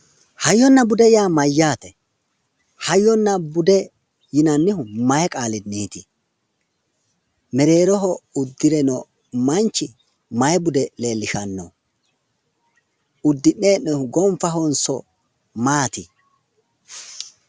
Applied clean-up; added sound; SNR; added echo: none; none; none; none.